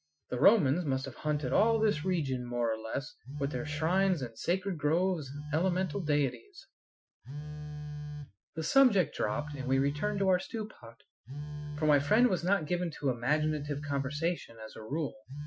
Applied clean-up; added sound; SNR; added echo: classical method Wiener filter.